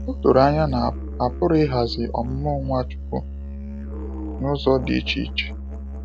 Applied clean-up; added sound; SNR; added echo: none; Musical instrument; 7 dB; none.